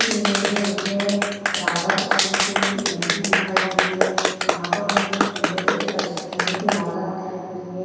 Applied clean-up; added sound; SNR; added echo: none; Clapping; -3 dB; reverberation time 1.9 s.